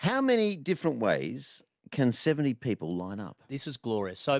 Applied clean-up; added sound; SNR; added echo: none; none; none; none.